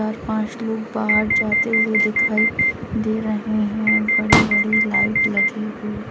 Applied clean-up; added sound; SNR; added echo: none; Explosion + Alarm; -4 dB; none.